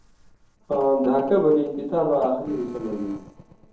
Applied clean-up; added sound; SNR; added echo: neural separator model SepFormer DNS4.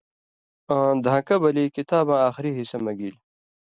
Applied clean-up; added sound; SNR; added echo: none; none; none; none.